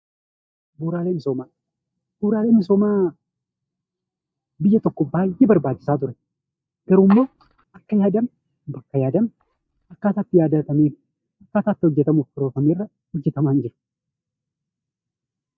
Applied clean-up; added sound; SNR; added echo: neural mask model DeepFilterNet 3.